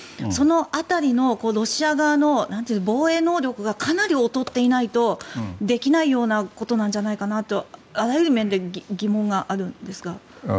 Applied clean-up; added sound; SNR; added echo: none; none; none; none.